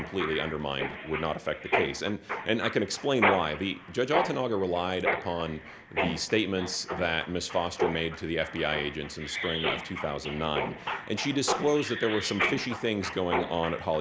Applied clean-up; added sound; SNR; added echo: none; Mechanisms; 4 dB; none.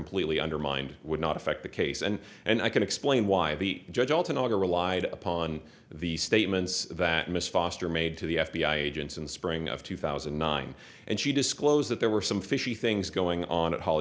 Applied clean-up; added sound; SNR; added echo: none; none; none; none.